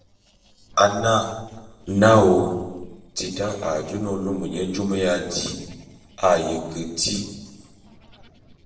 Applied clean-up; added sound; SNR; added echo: neural separator model SepFormer DNS4.